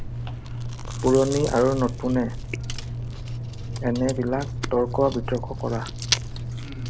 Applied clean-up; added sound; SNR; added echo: none; Chewing, mastication; 4 dB; none.